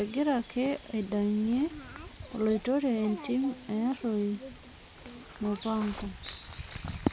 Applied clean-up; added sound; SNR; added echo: none; Bird vocalization, bird call, bird song; 14 dB; none.